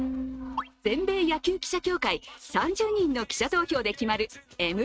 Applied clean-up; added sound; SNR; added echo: neural mask model RNNoise.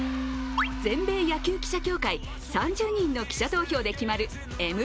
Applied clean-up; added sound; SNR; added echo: none; Piano; 11 dB; none.